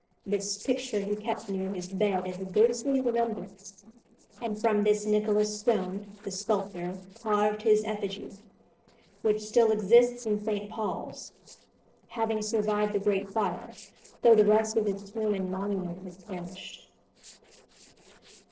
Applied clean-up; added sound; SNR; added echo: neural separator model SepFormer DNS4.